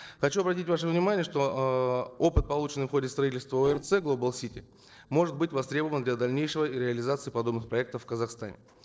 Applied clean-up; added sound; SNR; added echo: neural separator model SepFormer DNS4.